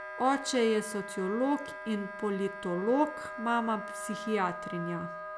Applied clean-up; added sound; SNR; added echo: none; Wind instrument, woodwind instrument; 10 dB; none.